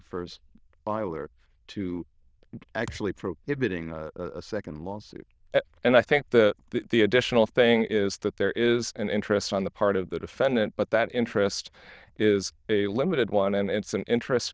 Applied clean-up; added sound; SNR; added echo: neural diffusion model UNIVERSE++.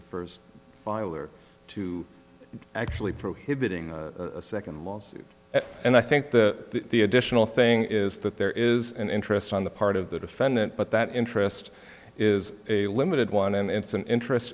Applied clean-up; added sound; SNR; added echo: none; Thump, thud; 15 dB; none.